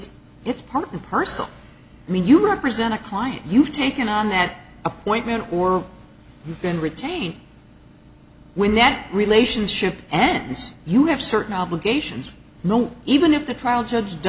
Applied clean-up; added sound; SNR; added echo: none; none; none; none.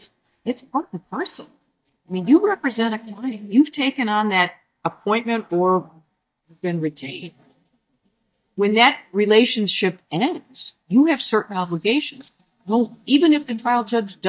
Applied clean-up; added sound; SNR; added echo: neural mask model DeepFilterNet 3.